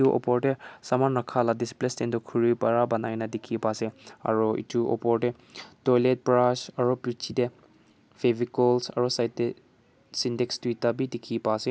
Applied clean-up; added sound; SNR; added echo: none; none; none; none.